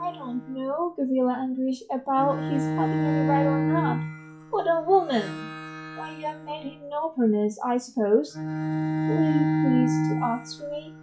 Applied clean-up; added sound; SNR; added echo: classical method log-MMSE.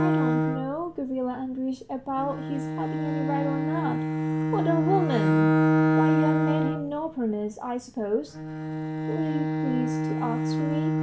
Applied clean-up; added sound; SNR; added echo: none; Bowed string instrument; -5 dB; none.